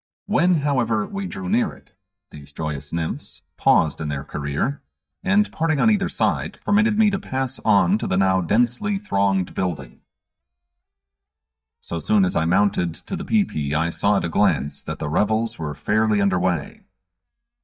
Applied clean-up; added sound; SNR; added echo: neural mask model DeepFilterNet 3.